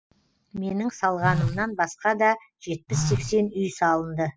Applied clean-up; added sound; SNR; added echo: classical method spectral subtraction.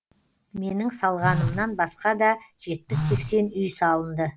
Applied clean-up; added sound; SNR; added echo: none; Telephone; 5 dB; none.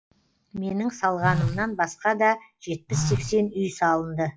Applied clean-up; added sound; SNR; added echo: classical method log-MMSE.